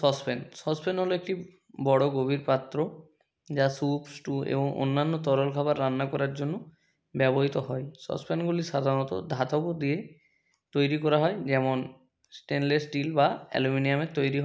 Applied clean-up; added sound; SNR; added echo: none; none; none; none.